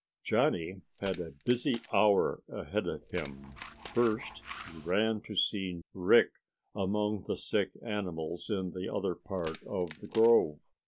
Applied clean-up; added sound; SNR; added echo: none; Tools + Crack; 17 dB; none.